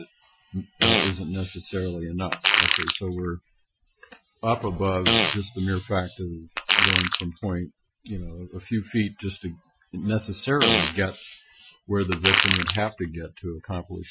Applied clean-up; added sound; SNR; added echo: classical method Wiener filter.